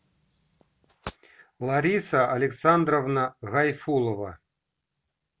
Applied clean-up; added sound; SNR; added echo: none; none; none; none.